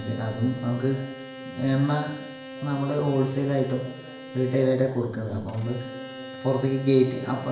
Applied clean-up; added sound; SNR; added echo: none; Bowed string instrument; 14 dB; reverberation time 0.8 s.